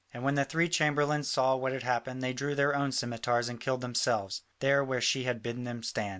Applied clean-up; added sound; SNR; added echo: none; none; none; none.